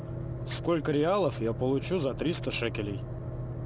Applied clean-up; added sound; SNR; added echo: none; none; none; none.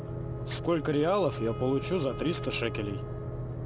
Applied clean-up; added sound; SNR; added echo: none; Wind instrument, woodwind instrument; 13 dB; none.